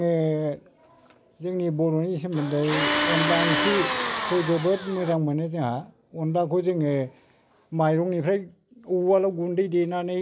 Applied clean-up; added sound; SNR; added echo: none; Tools; 1 dB; none.